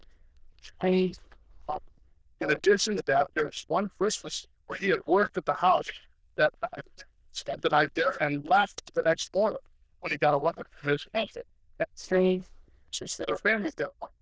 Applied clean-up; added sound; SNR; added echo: neural diffusion model UNIVERSE++.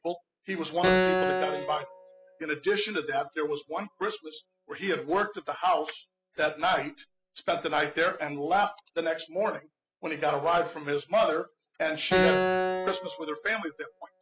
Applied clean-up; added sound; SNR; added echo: classical method spectral subtraction.